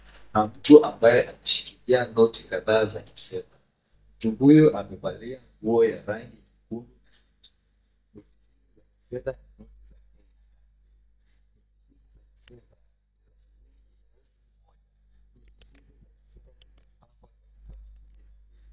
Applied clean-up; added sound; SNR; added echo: neural mask model DeepFilterNet 3.